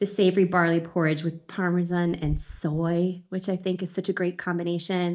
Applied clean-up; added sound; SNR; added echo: neural mask model DeepFilterNet 3.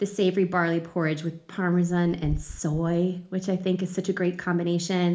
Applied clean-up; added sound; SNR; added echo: none; Wind / Bird; 18 dB; reverberation time 0.4 s.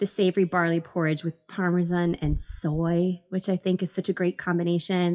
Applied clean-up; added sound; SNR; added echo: classical method WPE with log-MMSE.